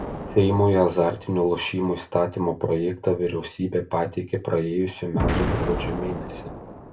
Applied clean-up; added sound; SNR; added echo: none; Explosion; 8 dB; reverberation time 0.2 s.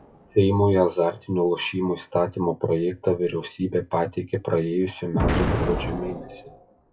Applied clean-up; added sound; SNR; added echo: classical method WPE with log-MMSE.